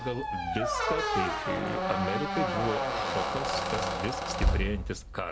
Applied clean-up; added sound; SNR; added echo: none; Squeak; -4 dB; none.